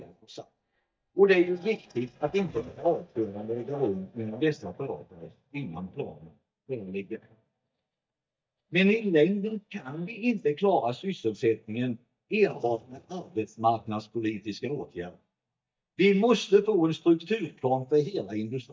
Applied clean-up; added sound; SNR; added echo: neural mask model DeepFilterNet 3.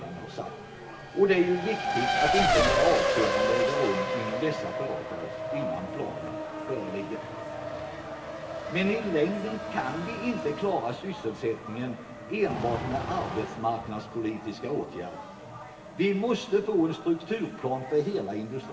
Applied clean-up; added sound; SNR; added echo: none; Race car, auto racing; 2 dB; reverberation time 1.0 s.